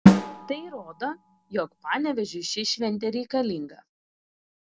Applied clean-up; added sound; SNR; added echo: none; Drum; -5 dB; none.